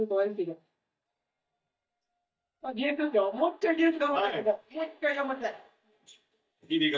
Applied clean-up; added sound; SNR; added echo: neural mask model DeepFilterNet 3.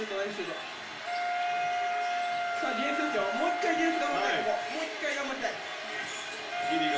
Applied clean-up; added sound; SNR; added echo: none; Wind instrument, woodwind instrument; 1 dB; reverberation time 0.4 s.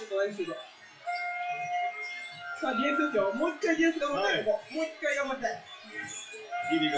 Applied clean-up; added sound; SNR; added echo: classical method WPE with log-MMSE.